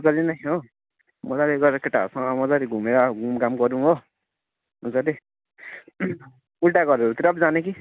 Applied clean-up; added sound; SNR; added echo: none; none; none; none.